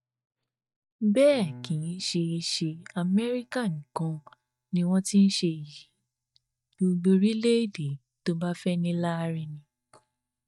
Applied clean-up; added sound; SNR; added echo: neural mask model DeepFilterNet 3.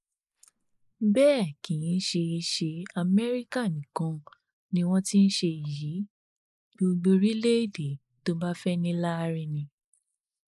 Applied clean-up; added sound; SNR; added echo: neural mask model Resemble Enhance denoiser.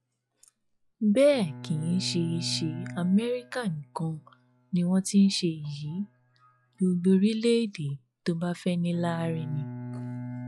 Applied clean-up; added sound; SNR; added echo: classical method log-MMSE.